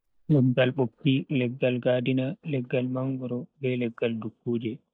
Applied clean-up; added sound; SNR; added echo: neural mask model DeepFilterNet 3.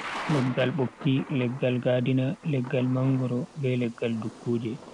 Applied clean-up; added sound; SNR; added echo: none; Thunder / Rain; 14 dB; none.